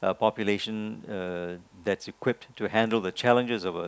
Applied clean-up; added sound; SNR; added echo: none; none; none; none.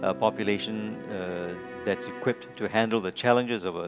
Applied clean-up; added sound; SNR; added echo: none; Bowed string instrument + Guitar; 13 dB; none.